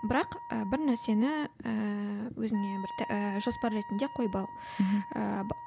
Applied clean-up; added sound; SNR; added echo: none; Wind instrument, woodwind instrument; 12 dB; none.